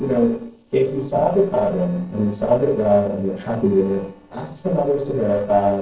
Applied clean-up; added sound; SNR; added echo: neural separator model SepFormer DNS4.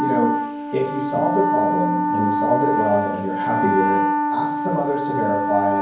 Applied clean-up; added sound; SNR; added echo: none; Wind instrument, woodwind instrument; -2 dB; reverberation time 0.9 s.